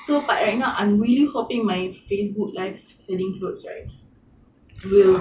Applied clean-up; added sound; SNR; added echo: none; none; none; none.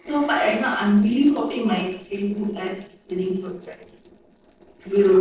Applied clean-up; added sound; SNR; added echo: neural separator model SepFormer DNS4.